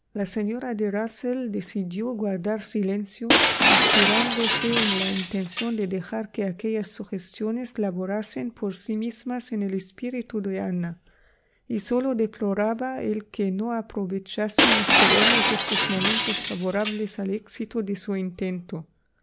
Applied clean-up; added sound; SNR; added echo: none; Shatter; -4 dB; none.